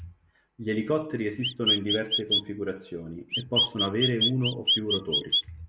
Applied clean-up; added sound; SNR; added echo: none; Chirp, tweet; -4 dB; none.